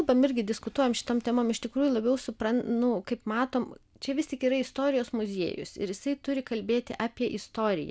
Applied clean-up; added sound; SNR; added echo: none; none; none; none.